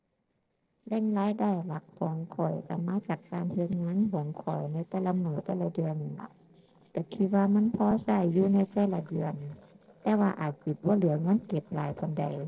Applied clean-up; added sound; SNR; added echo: neural separator model SepFormer DNS4.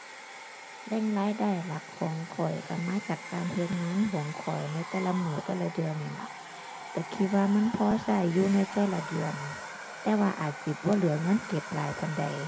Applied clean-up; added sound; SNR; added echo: none; Domestic sounds, home sounds; 12 dB; reverberation time 2.0 s.